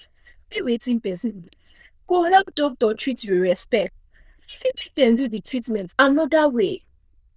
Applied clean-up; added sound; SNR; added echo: neural diffusion model UNIVERSE++.